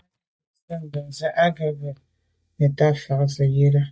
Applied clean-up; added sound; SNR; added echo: neural mask model DeepFilterNet 3.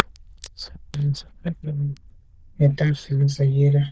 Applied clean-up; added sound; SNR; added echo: neural diffusion model UNIVERSE++.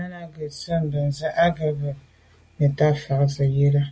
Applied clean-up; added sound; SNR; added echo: none; none; none; none.